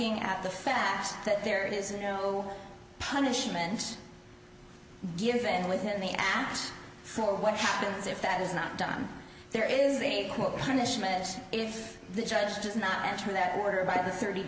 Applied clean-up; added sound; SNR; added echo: none; none; none; none.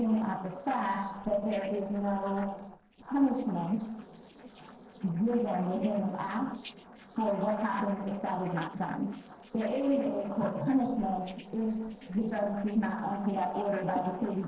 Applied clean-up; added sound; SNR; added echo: neural separator model SepFormer DNS4.